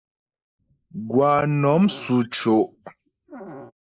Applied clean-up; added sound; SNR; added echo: neural mask model Resemble Enhance denoiser.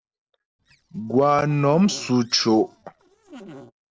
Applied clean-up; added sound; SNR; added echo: neural separator model SepFormer DNS4.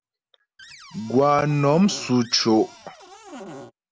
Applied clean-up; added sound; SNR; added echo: none; Cupboard open or close; 19 dB; none.